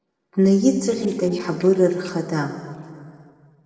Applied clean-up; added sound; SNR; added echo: neural separator model SepFormer DNS4.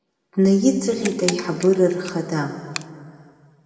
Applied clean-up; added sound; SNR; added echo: none; Camera; 15 dB; reverberation time 2.2 s.